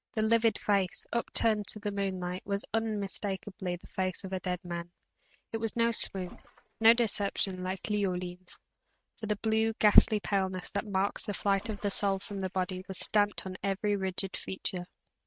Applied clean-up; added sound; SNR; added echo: neural mask model RNNoise.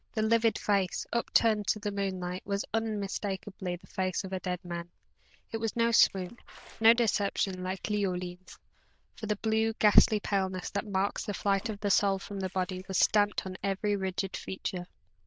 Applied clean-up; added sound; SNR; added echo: neural diffusion model UNIVERSE++.